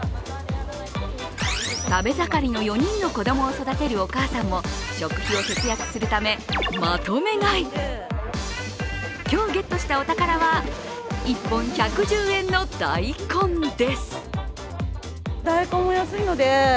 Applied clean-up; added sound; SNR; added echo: none; none; none; none.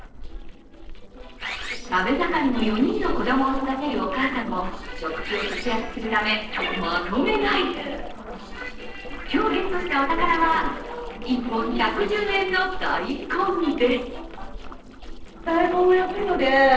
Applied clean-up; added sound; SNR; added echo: neural separator model SepFormer DNS4.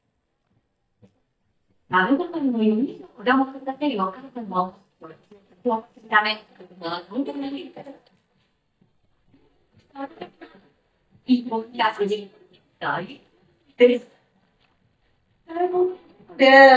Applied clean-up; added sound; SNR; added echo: neural mask model DeepFilterNet 3.